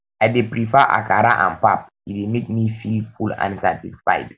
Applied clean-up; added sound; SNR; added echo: none; none; none; none.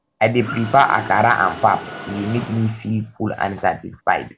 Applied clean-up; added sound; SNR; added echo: none; Mechanisms; 15 dB; none.